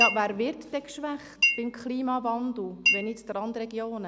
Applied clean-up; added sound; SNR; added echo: none; Chink, clink; -1 dB; none.